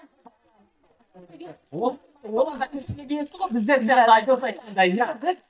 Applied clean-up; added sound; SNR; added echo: neural mask model DeepFilterNet 3.